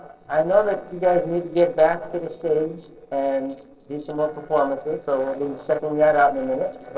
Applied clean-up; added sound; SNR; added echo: neural separator model SepFormer DNS4.